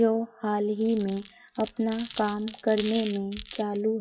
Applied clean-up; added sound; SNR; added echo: classical method WPE with log-MMSE.